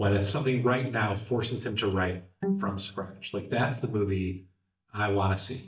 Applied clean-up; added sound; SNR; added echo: neural mask model DeepFilterNet 3.